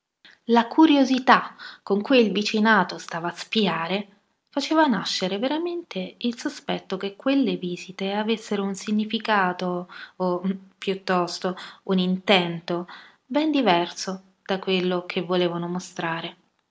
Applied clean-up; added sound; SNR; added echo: none; none; none; none.